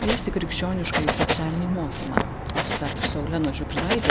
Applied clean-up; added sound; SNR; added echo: none; Writing; -1 dB; none.